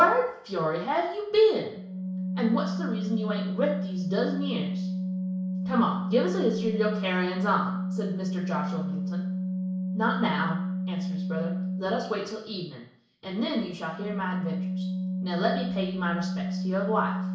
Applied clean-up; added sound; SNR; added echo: none; Organ; 2 dB; reverberation time 0.6 s.